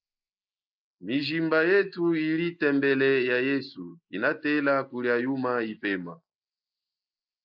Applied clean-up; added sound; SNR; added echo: neural mask model Resemble Enhance denoiser.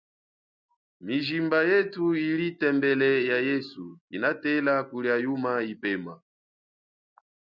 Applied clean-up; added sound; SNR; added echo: none; none; none; none.